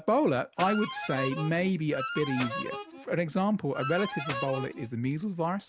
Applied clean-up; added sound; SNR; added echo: none; Clapping + Harmonica; 7 dB; none.